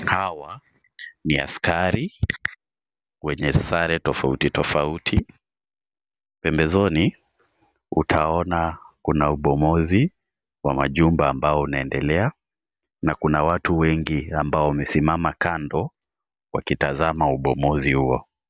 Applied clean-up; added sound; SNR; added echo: none; none; none; none.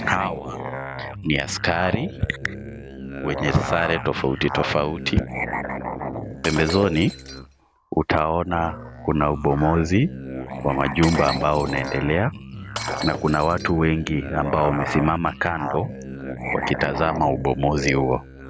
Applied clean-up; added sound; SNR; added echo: none; Musical instrument + Shatter; 8 dB; none.